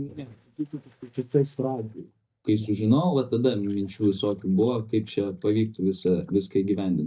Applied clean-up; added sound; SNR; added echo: neural mask model DeepFilterNet 3.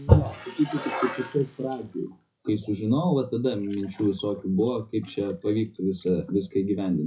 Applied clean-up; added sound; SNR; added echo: classical method WPE with log-MMSE.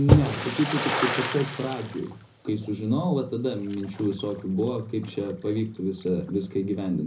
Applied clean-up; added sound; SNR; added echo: none; Splash, splatter; 4 dB; reverberation time 0.4 s.